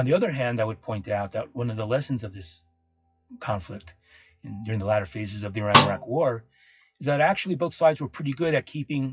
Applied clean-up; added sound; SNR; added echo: classical method WPE with log-MMSE.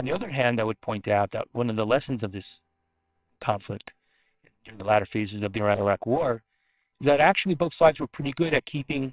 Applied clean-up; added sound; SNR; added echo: neural separator model SepFormer WHAMR!.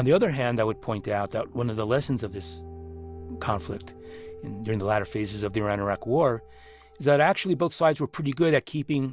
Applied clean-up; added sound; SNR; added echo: none; none; none; none.